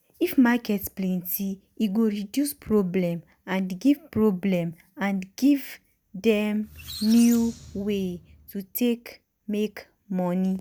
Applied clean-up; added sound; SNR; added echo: none; Squeak; 16 dB; none.